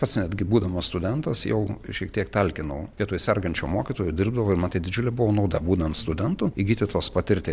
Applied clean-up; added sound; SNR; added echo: none; none; none; none.